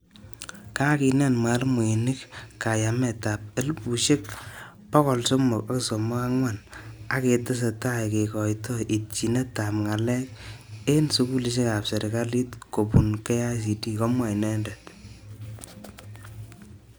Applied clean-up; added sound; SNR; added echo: none; none; none; none.